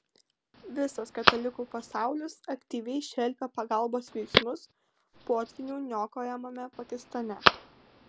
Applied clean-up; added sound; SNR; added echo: none; Telephone; -1 dB; none.